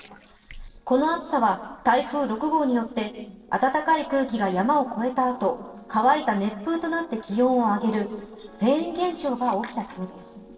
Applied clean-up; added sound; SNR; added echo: neural separator model SepFormer DNS4.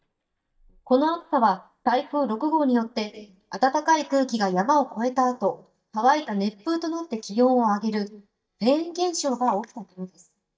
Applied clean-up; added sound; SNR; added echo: neural mask model DeepFilterNet 3.